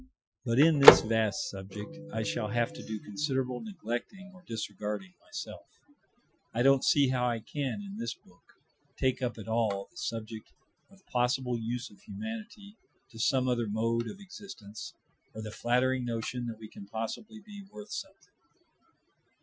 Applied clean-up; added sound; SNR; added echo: classical method Wiener filter.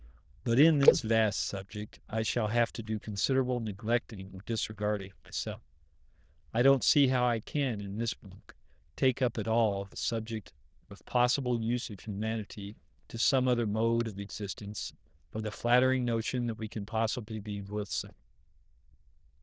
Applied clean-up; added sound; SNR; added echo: neural diffusion model UNIVERSE++.